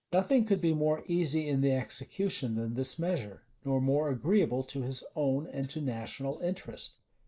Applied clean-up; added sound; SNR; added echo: neural mask model Resemble Enhance denoiser.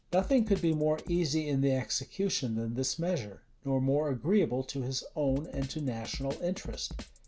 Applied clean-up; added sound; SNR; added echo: none; Drum kit; 15 dB; none.